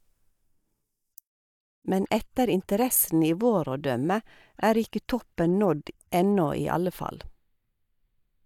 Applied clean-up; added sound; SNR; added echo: neural mask model DeepFilterNet 3.